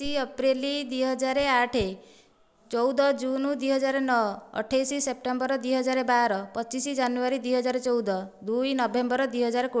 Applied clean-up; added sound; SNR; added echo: none; none; none; none.